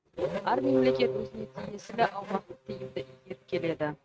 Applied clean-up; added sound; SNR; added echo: neural mask model RNNoise.